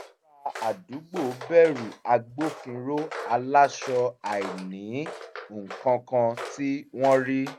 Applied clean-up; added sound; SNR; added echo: none; Walk, footsteps; 14 dB; none.